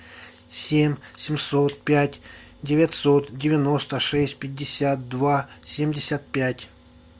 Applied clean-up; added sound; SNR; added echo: none; none; none; none.